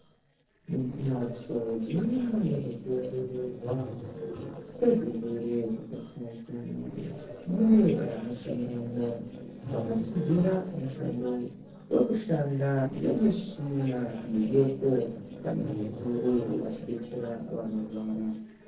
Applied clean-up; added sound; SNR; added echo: neural separator model SepFormer DNS4.